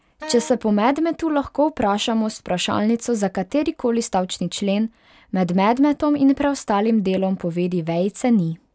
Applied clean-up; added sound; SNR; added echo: none; Wind instrument, woodwind instrument; 17 dB; none.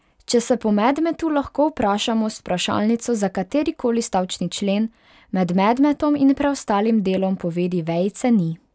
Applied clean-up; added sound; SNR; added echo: none; none; none; none.